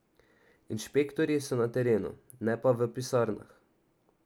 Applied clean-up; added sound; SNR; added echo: none; none; none; none.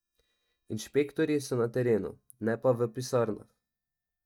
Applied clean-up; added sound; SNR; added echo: neural mask model DeepFilterNet 3.